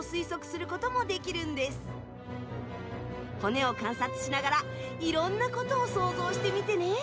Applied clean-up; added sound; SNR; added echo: none; none; none; none.